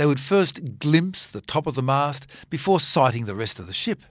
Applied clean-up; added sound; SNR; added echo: none; none; none; none.